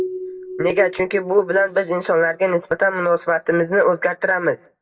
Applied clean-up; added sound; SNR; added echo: neural mask model DeepFilterNet 3.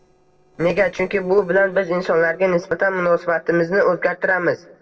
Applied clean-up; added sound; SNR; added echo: neural separator model SepFormer DNS4.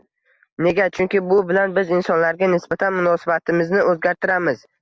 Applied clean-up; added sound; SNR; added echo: none; none; none; none.